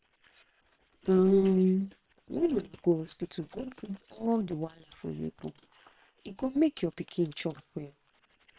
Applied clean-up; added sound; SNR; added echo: neural separator model SepFormer WHAM!.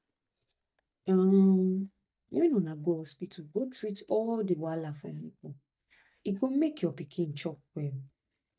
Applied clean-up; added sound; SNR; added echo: neural mask model DeepFilterNet 3.